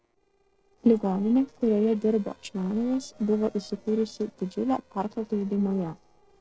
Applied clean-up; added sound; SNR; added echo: neural separator model SepFormer DNS4.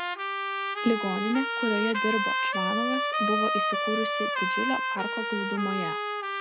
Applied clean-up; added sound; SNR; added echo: none; Trumpet; -2 dB; none.